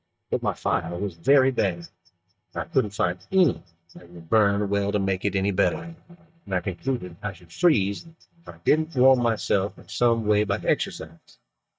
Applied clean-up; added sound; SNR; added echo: neural mask model DeepFilterNet 3.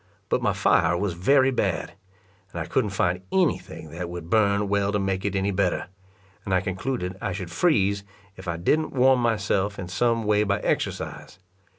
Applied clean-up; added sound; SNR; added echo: none; none; none; none.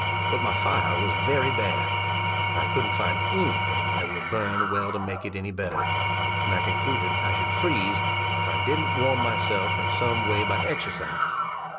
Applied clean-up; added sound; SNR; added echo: none; Engine / Tools; -5 dB; none.